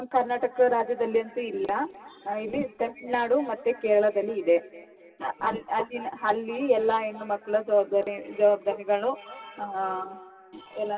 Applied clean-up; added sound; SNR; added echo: none; none; none; reverberation time 2.4 s.